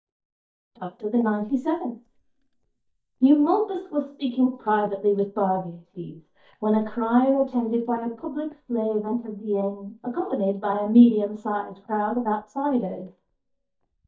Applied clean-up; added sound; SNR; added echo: neural mask model DeepFilterNet 3.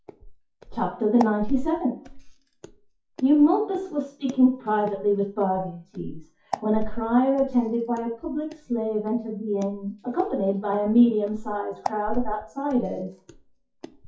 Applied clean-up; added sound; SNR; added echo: classical method WPE with log-MMSE.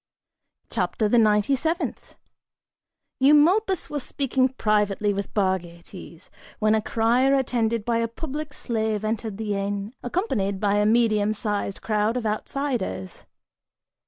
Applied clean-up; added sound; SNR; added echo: none; none; none; none.